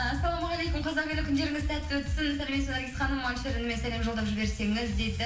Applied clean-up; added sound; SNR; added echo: none; none; none; reverberation time 0.7 s.